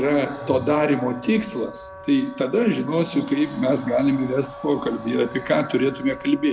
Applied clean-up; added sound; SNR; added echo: none; Sliding door + Wind instrument, woodwind instrument; 16 dB; none.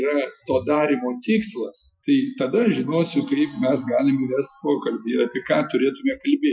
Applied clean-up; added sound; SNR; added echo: classical method Wiener filter.